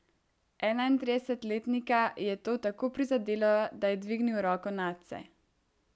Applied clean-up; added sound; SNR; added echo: none; none; none; none.